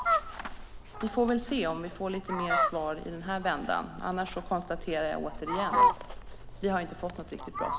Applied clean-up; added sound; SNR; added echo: none; Fowl; 0 dB; none.